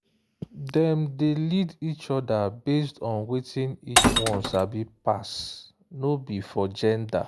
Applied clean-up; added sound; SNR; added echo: none; Glass; -3 dB; none.